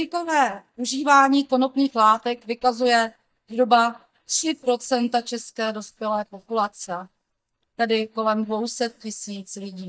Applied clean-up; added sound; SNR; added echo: neural mask model DeepFilterNet 3.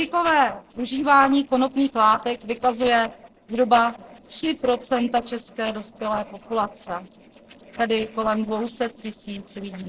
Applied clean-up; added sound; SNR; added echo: neural separator model SepFormer DNS4.